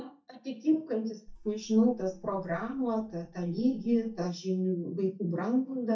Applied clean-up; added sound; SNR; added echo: neural mask model DeepFilterNet 3.